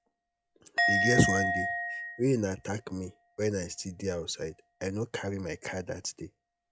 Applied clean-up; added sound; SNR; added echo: classical method log-MMSE.